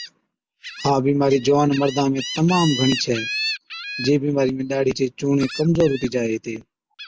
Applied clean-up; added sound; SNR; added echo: none; Gull, seagull; 12 dB; none.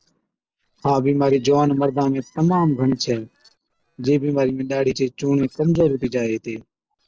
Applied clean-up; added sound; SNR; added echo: neural separator model SepFormer DNS4.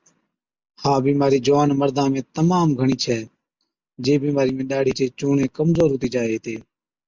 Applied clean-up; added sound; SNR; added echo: none; none; none; none.